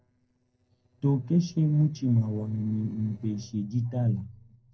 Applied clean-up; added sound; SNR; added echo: neural separator model SepFormer DNS4.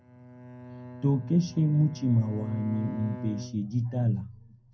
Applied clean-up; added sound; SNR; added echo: none; Bowed string instrument; 15 dB; reverberation time 0.2 s.